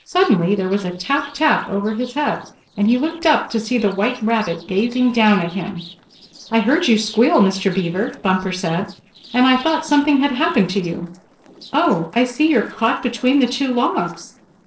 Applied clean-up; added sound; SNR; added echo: neural separator model SepFormer DNS4.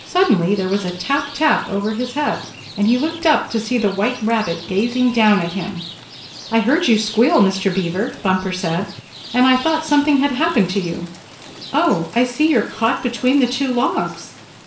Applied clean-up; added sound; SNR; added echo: none; Rain; 17 dB; reverberation time 0.5 s.